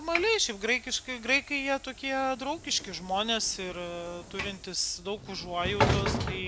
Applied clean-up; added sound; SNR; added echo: none; Sliding door / Train; 4 dB; none.